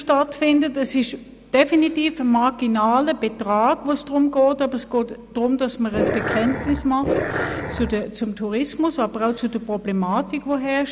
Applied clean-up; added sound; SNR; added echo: none; Growling; 3 dB; none.